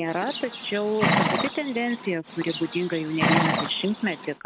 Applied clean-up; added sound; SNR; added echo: none; Livestock, farm animals, working animals; 0 dB; none.